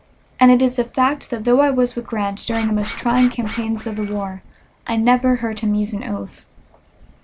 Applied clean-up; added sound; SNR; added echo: none; Scratching (performance technique); 12 dB; none.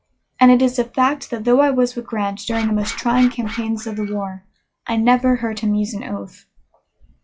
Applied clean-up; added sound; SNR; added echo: classical method log-MMSE.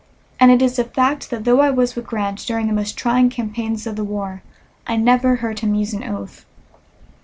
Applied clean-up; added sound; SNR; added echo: none; none; none; none.